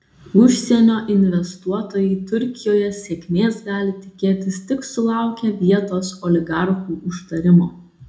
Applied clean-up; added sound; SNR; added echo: none; none; none; reverberation time 0.3 s.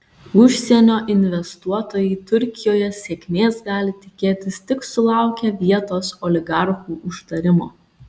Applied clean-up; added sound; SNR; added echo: none; none; none; none.